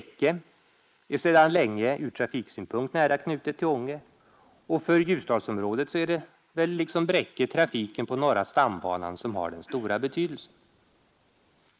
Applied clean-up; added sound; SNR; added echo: neural mask model Resemble Enhance denoiser.